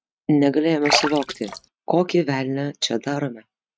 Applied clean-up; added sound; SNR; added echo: neural mask model RNNoise.